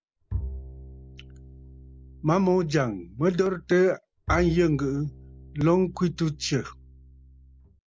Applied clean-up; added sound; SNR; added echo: none; Bowed string instrument; 13 dB; none.